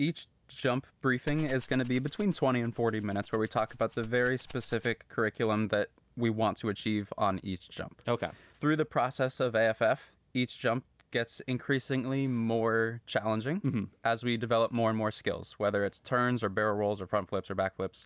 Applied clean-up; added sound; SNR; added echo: none; Rattle (instrument); 16 dB; none.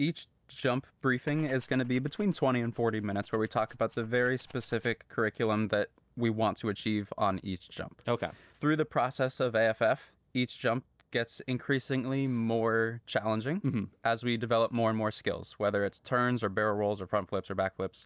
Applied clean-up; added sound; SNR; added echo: neural separator model SepFormer DNS4.